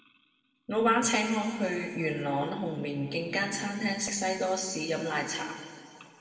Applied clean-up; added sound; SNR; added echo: none; none; none; reverberation time 2.2 s.